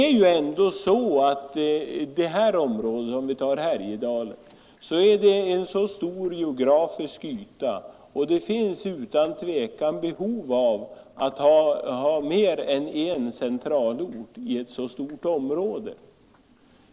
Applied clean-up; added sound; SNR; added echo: neural separator model SepFormer DNS4.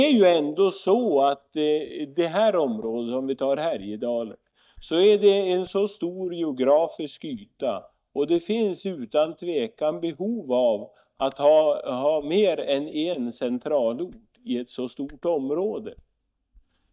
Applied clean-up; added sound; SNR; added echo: neural mask model DeepFilterNet 3.